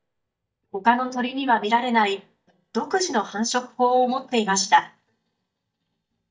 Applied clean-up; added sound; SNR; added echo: neural mask model DeepFilterNet 3.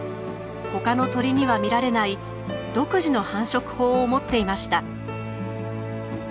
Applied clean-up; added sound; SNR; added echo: none; none; none; none.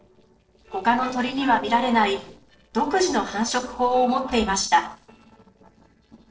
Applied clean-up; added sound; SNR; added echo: neural separator model SepFormer DNS4.